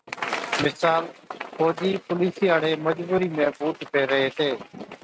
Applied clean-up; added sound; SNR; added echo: neural mask model RNNoise.